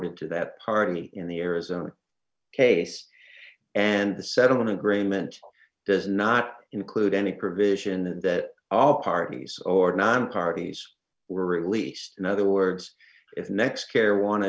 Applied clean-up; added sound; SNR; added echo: none; none; none; none.